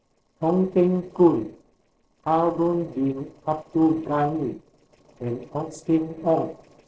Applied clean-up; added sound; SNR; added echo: neural separator model SepFormer DNS4.